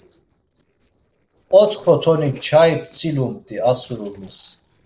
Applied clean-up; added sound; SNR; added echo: neural separator model SepFormer DNS4.